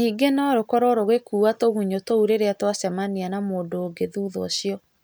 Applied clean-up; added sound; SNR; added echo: none; none; none; none.